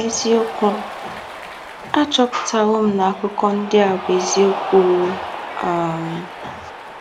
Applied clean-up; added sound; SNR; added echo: none; Cheering; 10 dB; none.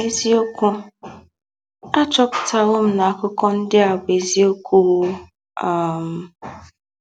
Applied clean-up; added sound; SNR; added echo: none; none; none; none.